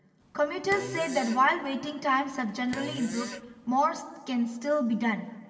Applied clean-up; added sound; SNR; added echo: none; Fart; 13 dB; reverberation time 1.8 s.